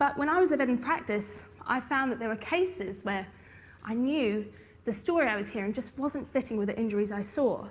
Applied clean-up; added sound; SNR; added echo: none; none; none; none.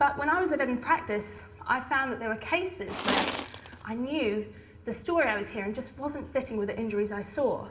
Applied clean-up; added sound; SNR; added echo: none; Tools; 3 dB; reverberation time 0.7 s.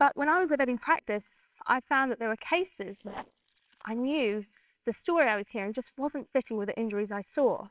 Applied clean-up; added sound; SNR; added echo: neural separator model SepFormer WHAMR!.